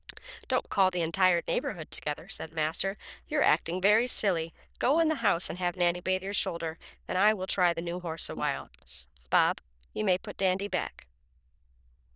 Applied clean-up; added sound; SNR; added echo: neural diffusion model UNIVERSE++.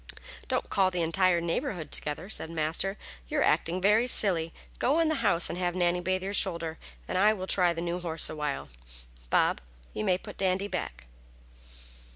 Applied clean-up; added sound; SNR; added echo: none; none; none; none.